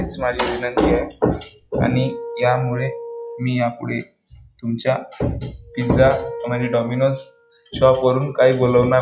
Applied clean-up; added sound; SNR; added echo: classical method log-MMSE.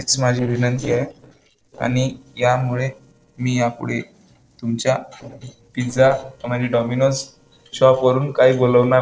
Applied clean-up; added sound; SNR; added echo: neural separator model SepFormer DNS4.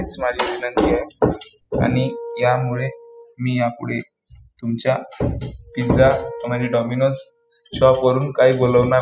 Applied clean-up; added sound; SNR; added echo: classical method spectral subtraction.